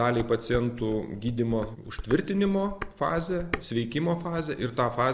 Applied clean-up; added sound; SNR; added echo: none; Dishes, pots, and pans; 12 dB; none.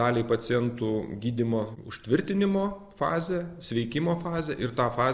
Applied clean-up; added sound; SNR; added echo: none; none; none; none.